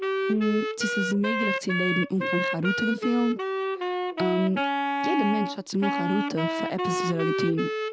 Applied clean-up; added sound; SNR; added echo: none; Wind instrument, woodwind instrument; 1 dB; none.